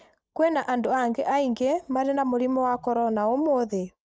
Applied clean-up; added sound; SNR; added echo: neural mask model Resemble Enhance denoiser.